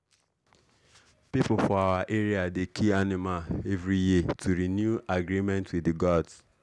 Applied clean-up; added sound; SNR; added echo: none; none; none; none.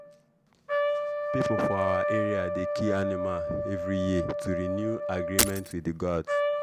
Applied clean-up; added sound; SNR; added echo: none; Trumpet + Shatter; -2 dB; none.